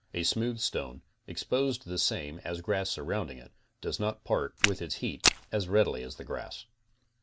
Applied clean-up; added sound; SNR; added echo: none; Walk, footsteps; -2 dB; none.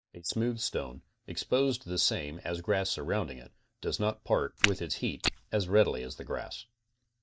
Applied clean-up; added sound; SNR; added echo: neural mask model DeepFilterNet 3.